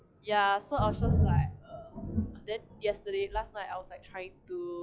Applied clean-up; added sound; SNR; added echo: classical method log-MMSE.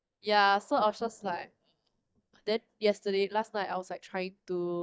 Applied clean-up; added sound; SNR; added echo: neural mask model DeepFilterNet 3.